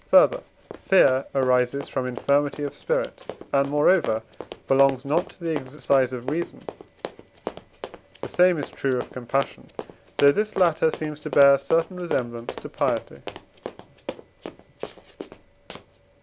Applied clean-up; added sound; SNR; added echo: none; Run; 13 dB; none.